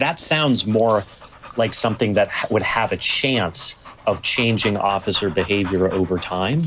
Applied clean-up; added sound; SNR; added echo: none; Dog; 19 dB; none.